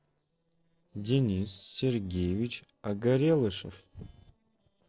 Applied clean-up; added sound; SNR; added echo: neural separator model SepFormer DNS4.